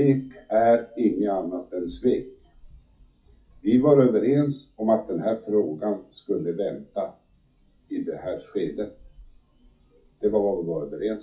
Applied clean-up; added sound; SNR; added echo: classical method WPE with log-MMSE.